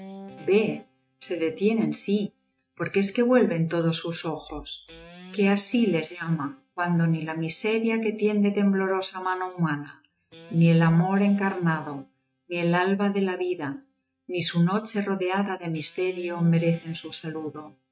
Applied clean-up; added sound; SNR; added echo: neural mask model RNNoise.